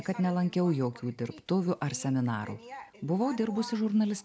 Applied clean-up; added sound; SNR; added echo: none; none; none; none.